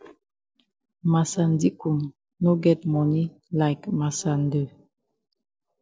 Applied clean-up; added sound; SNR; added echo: neural separator model SepFormer DNS4.